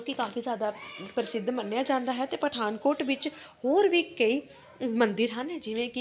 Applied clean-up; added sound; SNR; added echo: none; none; none; none.